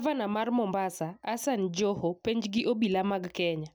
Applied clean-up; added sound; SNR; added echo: none; none; none; none.